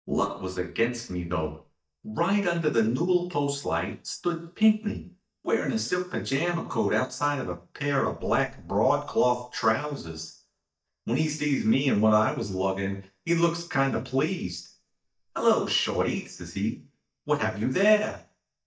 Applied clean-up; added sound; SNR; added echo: neural mask model DeepFilterNet 3.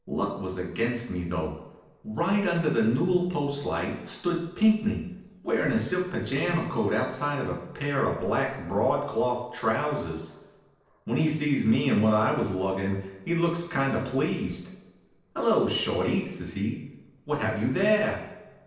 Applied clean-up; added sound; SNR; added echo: neural separator model SepFormer DNS4.